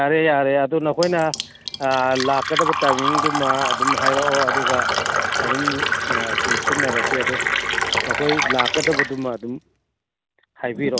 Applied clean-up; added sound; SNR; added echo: none; Fill (with liquid); 0 dB; none.